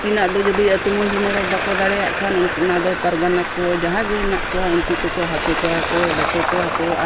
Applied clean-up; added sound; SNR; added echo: none; Traffic noise, roadway noise; 2 dB; none.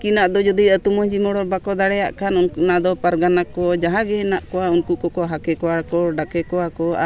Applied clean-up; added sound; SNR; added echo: none; none; none; none.